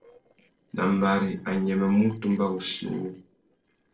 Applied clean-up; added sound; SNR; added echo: neural separator model SepFormer DNS4.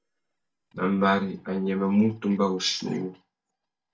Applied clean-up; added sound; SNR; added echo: neural mask model DeepFilterNet 3.